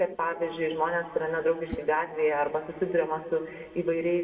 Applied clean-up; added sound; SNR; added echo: none; Whoosh, swoosh, swish; 19 dB; reverberation time 1.9 s.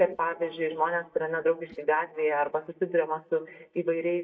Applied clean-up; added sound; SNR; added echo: neural mask model DeepFilterNet 3.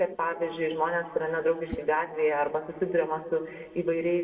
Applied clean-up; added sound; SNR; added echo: neural separator model SepFormer DNS4.